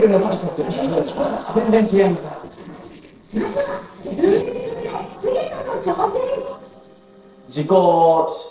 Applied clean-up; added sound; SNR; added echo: neural separator model SepFormer DNS4.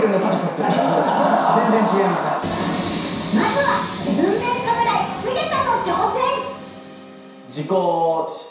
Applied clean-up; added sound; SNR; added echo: none; Guitar; 17 dB; reverberation time 0.7 s.